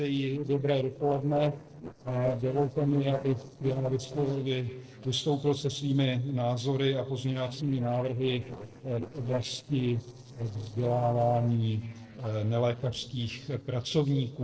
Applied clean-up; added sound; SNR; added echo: neural separator model SepFormer DNS4.